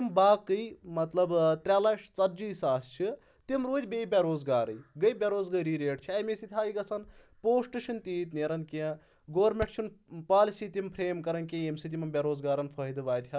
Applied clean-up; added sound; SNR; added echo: none; none; none; none.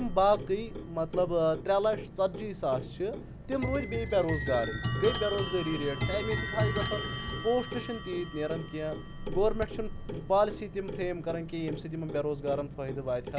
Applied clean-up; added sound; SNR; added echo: none; Clock; 5 dB; none.